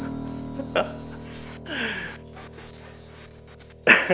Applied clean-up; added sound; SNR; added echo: none; Piano; 11 dB; none.